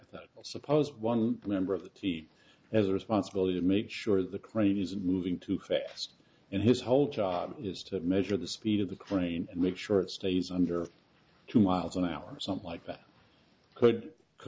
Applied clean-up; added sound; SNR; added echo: none; none; none; none.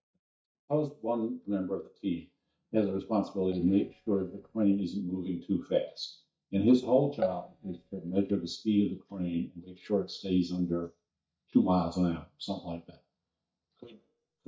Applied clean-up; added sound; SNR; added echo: neural mask model DeepFilterNet 3.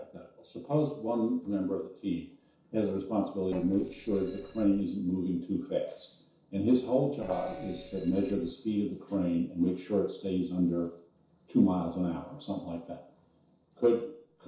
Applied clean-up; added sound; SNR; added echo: neural separator model SepFormer DNS4.